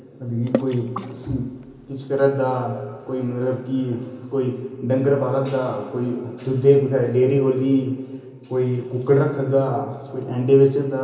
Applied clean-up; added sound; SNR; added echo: none; Water / Splash, splatter; 12 dB; reverberation time 0.8 s.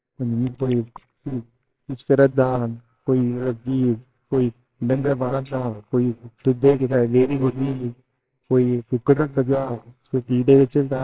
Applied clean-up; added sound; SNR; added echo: neural separator model SepFormer WHAMR!.